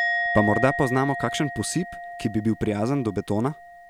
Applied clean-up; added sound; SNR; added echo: none; Musical instrument; 6 dB; none.